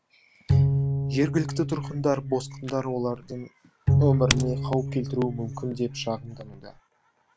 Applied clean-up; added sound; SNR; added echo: none; Typing + Bowed string instrument; -3 dB; none.